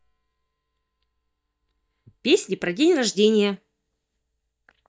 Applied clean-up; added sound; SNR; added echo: neural mask model DeepFilterNet 3.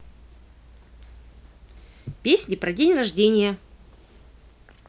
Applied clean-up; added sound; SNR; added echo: none; none; none; none.